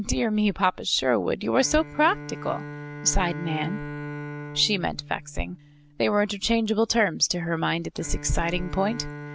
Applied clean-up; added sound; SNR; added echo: none; Bowed string instrument; 13 dB; none.